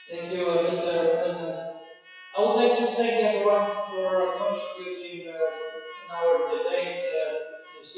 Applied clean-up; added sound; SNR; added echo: classical method WPE with log-MMSE.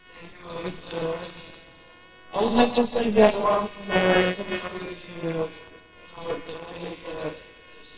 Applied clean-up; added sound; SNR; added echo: neural separator model SepFormer WHAMR!.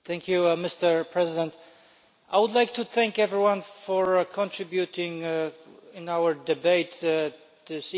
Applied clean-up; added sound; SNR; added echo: none; none; none; none.